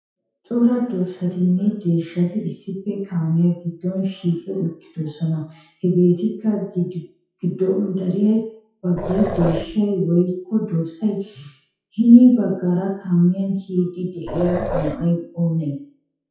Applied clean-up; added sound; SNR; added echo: classical method WPE with log-MMSE.